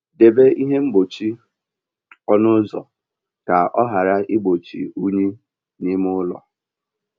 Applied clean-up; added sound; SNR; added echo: none; none; none; none.